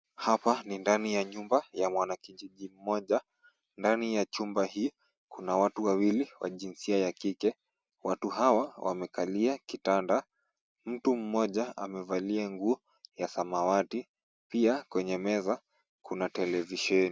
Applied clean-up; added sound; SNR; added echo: none; none; none; none.